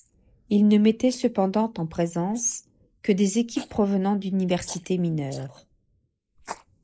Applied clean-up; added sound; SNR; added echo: neural mask model Resemble Enhance denoiser.